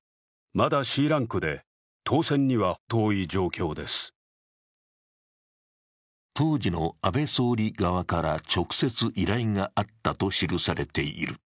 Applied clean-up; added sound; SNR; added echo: none; none; none; none.